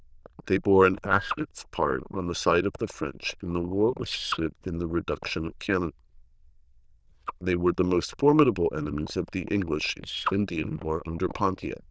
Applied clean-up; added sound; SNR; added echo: neural diffusion model UNIVERSE++.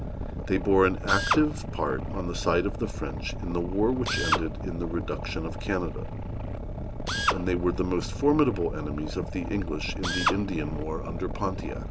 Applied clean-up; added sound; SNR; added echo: none; Boat, Water vehicle + Drill; 2 dB; none.